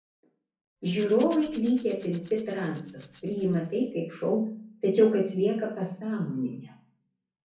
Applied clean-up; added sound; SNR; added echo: none; Rattle / Rattle (instrument); 12 dB; reverberation time 0.5 s.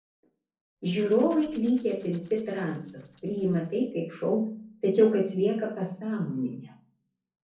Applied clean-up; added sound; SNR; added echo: neural separator model SepFormer DNS4.